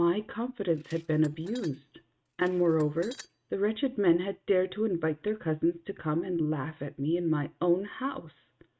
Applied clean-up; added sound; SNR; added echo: neural mask model RNNoise.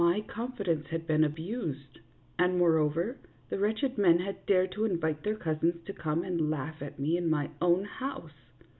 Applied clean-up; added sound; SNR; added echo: none; none; none; none.